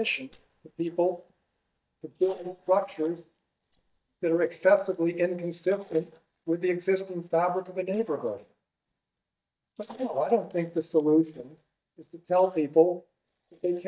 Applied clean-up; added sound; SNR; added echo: neural mask model DeepFilterNet 3.